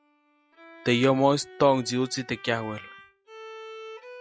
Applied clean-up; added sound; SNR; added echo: classical method log-MMSE.